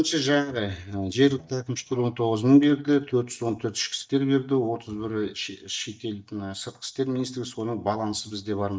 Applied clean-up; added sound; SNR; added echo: neural mask model DeepFilterNet 3.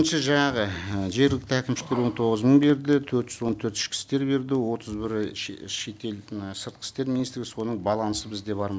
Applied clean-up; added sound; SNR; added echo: none; none; none; none.